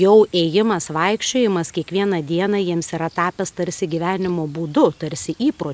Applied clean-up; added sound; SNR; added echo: none; none; none; none.